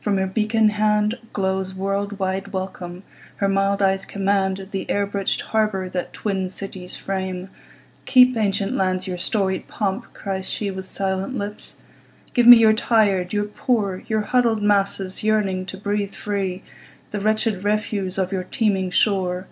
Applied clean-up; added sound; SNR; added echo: none; none; none; none.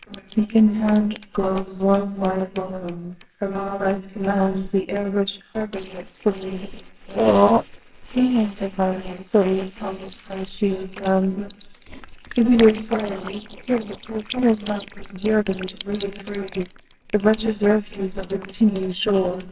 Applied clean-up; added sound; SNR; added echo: neural separator model SepFormer WHAMR!.